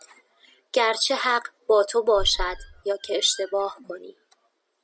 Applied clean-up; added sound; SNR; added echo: none; Squeak; 9 dB; none.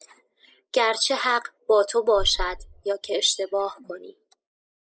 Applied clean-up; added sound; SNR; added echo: neural mask model Resemble Enhance denoiser.